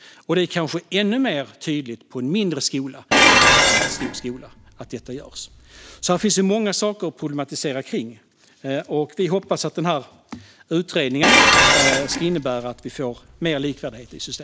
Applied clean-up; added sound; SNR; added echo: none; Dishes, pots, and pans; -5 dB; none.